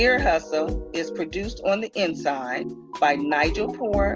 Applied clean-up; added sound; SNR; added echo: none; none; none; none.